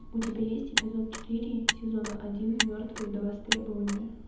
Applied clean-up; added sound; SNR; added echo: none; Motor vehicle (road); 3 dB; reverberation time 1.0 s.